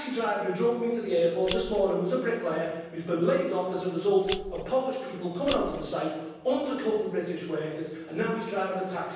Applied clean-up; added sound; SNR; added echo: none; Scissors; 0 dB; reverberation time 1.1 s.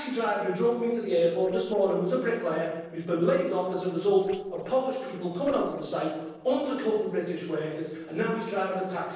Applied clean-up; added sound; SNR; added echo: neural separator model SepFormer DNS4.